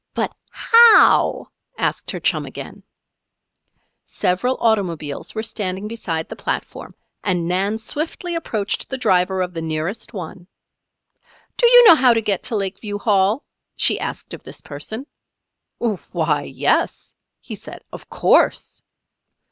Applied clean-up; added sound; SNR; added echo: none; none; none; none.